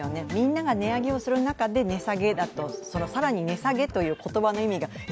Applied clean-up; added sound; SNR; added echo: none; none; none; none.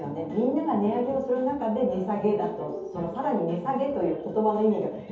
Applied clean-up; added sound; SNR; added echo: none; none; none; reverberation time 0.7 s.